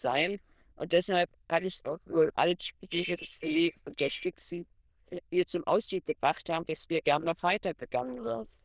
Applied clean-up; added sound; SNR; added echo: neural diffusion model UNIVERSE++.